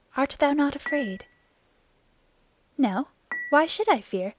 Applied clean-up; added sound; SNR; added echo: none; Dishes, pots, and pans / Chink, clink; 12 dB; none.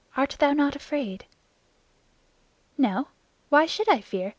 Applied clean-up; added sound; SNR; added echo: none; none; none; none.